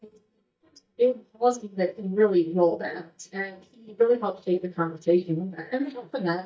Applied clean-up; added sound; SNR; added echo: neural mask model DeepFilterNet 3.